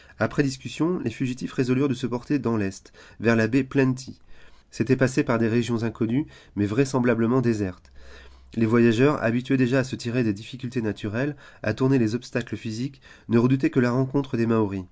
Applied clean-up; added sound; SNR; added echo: none; none; none; none.